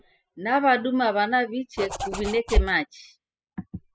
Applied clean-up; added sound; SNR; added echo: classical method spectral subtraction.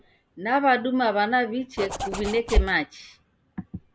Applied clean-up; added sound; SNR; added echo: none; Zipper (clothing); 0 dB; none.